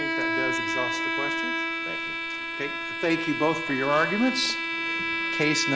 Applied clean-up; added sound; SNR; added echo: none; Bowed string instrument; 0 dB; none.